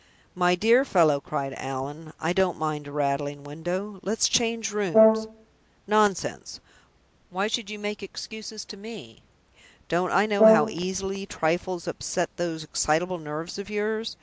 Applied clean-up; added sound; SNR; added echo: none; Brass instrument; -3 dB; none.